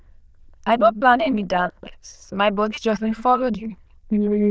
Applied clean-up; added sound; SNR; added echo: neural diffusion model UNIVERSE++.